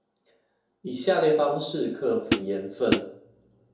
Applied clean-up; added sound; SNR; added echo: none; Hi-hat; -1 dB; reverberation time 2.7 s.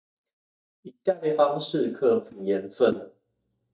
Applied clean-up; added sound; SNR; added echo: neural mask model DeepFilterNet 3.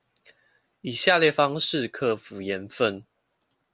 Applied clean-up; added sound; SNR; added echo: none; none; none; none.